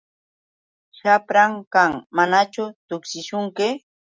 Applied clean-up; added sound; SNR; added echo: none; none; none; none.